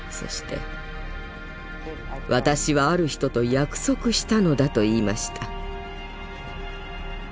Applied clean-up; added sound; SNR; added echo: none; none; none; none.